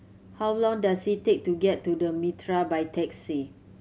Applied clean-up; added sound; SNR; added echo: none; none; none; none.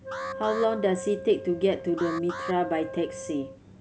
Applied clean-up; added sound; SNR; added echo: none; Wind instrument, woodwind instrument + Alarm; 10 dB; none.